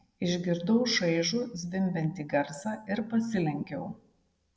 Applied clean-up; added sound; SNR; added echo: none; none; none; none.